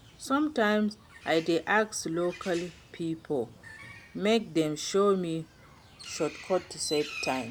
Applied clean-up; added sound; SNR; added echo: none; Bird; 17 dB; none.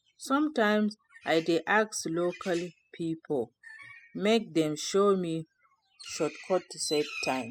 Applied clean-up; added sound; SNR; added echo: classical method spectral subtraction.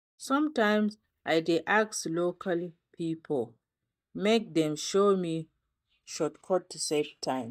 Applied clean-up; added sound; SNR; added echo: neural mask model DeepFilterNet 3.